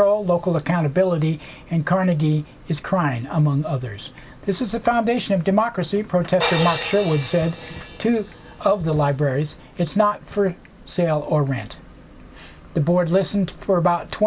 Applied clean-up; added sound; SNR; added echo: none; Crash cymbal; 16 dB; none.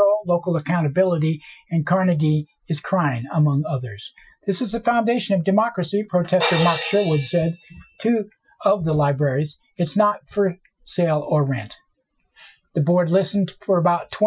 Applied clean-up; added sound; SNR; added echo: classical method Wiener filter.